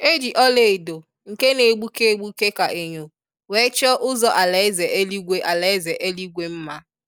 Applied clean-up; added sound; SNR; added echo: none; none; none; none.